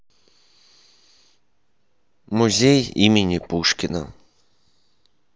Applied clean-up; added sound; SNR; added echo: none; none; none; none.